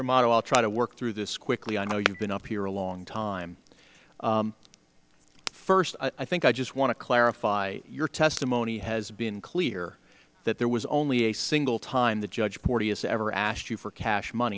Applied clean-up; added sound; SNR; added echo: none; Telephone + Crackle; 16 dB; none.